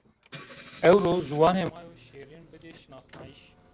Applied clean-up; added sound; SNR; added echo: none; Engine / Car; 20 dB; none.